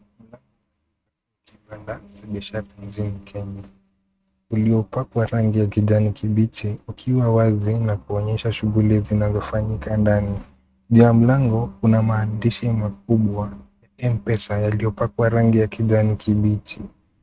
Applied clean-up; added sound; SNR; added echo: neural mask model RNNoise.